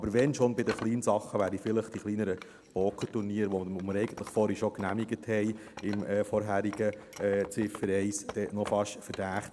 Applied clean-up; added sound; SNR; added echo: none; Wood; 18 dB; none.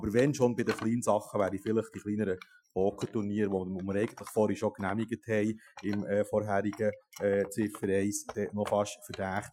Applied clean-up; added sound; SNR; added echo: classical method Wiener filter.